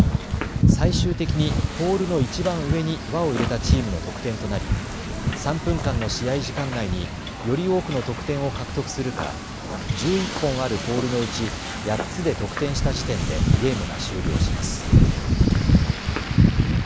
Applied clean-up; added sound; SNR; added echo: none; Wind / Ocean; -3 dB; none.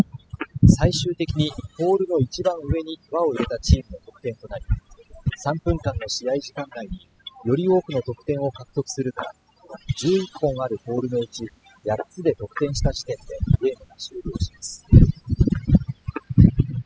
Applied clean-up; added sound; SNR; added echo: classical method spectral subtraction.